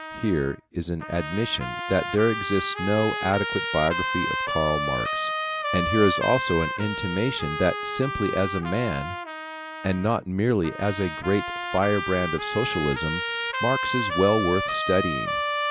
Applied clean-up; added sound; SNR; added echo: none; Trumpet; 4 dB; none.